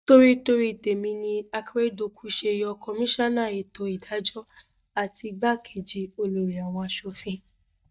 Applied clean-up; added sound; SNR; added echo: neural mask model DeepFilterNet 3.